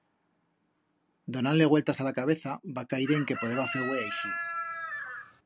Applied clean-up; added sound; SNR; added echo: none; Chicken, rooster; 5 dB; none.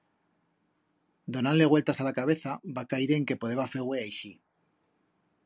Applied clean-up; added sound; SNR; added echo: none; none; none; none.